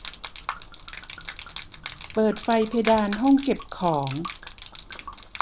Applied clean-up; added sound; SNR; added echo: none; Gurgling / Liquid; 9 dB; none.